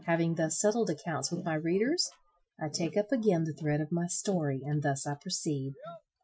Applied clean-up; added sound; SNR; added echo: classical method Wiener filter.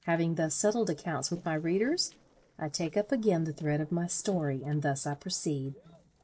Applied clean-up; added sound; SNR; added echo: neural separator model SepFormer DNS4.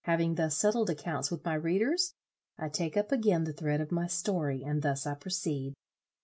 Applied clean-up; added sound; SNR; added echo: none; none; none; none.